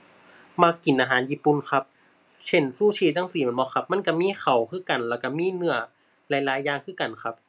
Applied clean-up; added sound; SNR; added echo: none; none; none; none.